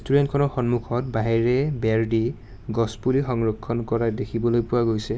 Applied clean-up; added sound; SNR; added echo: none; none; none; none.